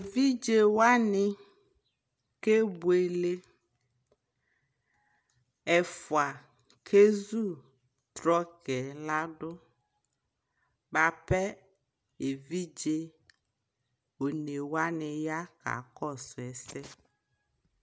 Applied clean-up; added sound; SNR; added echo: none; none; none; none.